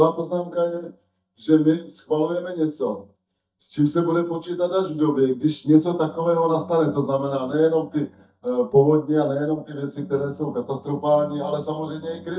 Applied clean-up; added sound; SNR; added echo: neural mask model DeepFilterNet 3.